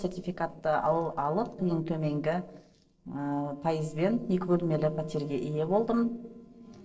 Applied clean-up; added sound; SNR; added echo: neural separator model SepFormer DNS4.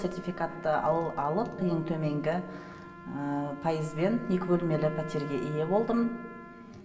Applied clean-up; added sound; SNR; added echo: none; Trumpet; 17 dB; reverberation time 0.7 s.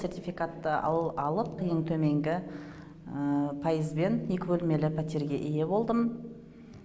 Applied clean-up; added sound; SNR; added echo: none; none; none; none.